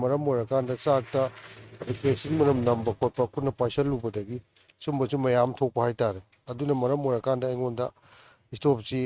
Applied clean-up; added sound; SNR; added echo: neural mask model RNNoise.